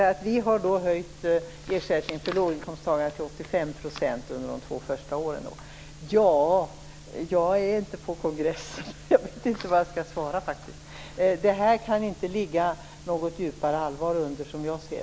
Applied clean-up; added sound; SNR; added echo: none; none; none; none.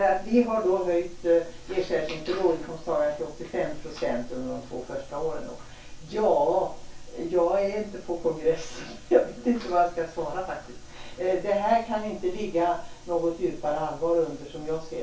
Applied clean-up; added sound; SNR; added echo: none; none; none; reverberation time 0.2 s.